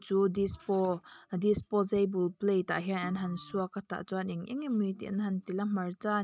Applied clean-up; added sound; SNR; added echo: neural mask model RNNoise.